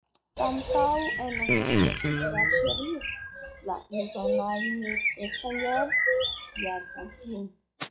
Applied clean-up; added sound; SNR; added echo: classical method log-MMSE.